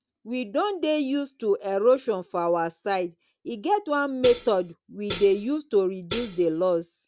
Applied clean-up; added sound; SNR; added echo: none; Hi-hat; 11 dB; none.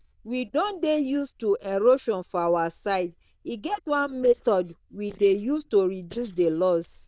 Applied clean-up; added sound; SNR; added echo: neural diffusion model UNIVERSE++.